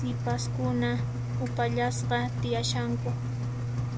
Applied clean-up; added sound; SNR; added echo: none; Engine; -2 dB; none.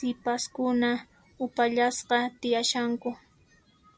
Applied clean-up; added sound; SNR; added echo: none; none; none; none.